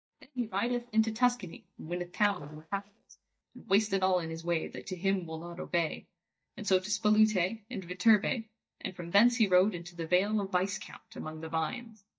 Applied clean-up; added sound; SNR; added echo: neural mask model DeepFilterNet 3.